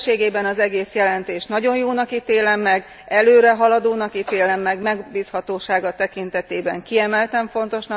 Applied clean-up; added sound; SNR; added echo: none; none; none; none.